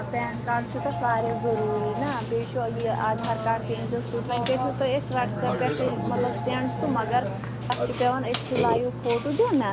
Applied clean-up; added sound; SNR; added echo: none; Burping, eructation; 3 dB; none.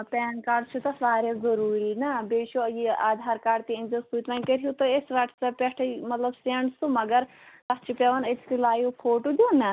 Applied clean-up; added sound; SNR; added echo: none; none; none; none.